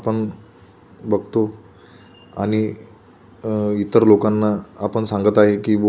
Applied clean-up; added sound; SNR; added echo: none; none; none; none.